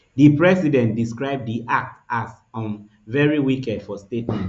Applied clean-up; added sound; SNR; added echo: none; none; none; none.